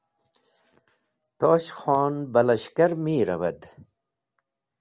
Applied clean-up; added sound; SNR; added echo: none; none; none; none.